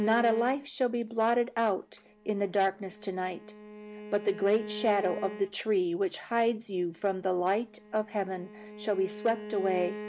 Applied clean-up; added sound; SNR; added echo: none; Bowed string instrument; 14 dB; none.